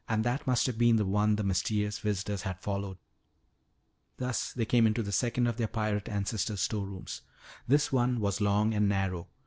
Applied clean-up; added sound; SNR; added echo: none; none; none; none.